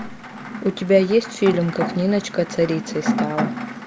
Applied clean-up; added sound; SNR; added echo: none; Rain; 7 dB; none.